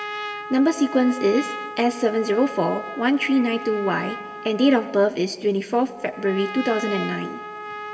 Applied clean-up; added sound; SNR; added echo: none; Trumpet; 11 dB; reverberation time 1.5 s.